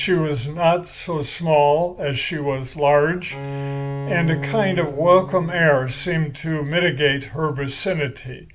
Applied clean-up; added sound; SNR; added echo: none; Bowed string instrument; 13 dB; none.